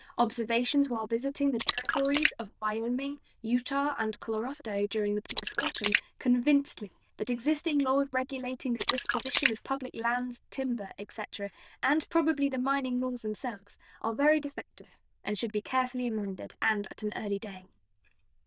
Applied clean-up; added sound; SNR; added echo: neural diffusion model UNIVERSE++.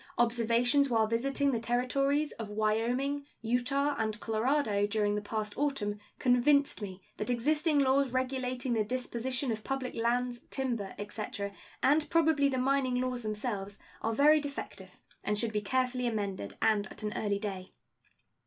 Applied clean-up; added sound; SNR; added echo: none; none; none; none.